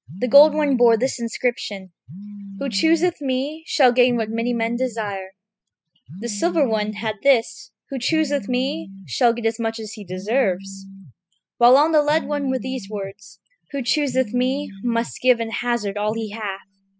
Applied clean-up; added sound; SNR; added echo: classical method spectral subtraction.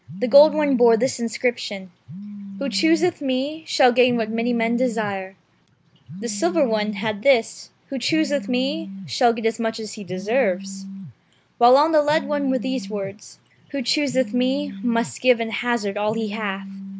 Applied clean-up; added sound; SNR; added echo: none; Telephone; 14 dB; none.